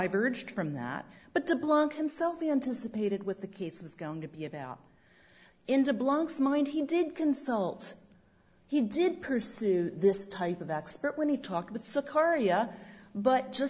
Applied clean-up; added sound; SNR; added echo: none; none; none; none.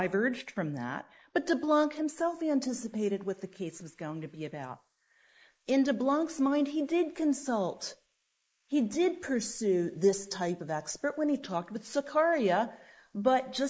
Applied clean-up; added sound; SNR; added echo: neural mask model Resemble Enhance denoiser.